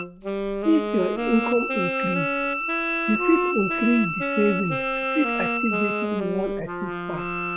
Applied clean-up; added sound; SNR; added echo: none; Bowed string instrument + Wind instrument, woodwind instrument; 0 dB; none.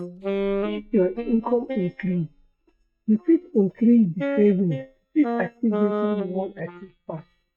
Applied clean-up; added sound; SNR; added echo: neural mask model DeepFilterNet 3.